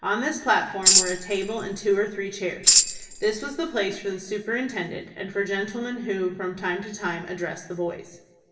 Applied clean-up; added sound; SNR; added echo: none; Tambourine; -4 dB; reverberation time 1.0 s.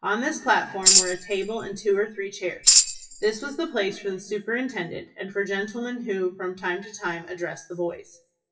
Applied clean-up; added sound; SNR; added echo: classical method WPE with log-MMSE.